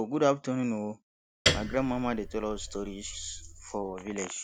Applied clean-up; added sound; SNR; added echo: none; Piano; 3 dB; none.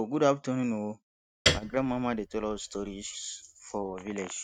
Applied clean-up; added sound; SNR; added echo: neural mask model RNNoise.